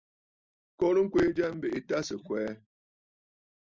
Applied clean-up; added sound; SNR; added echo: none; none; none; none.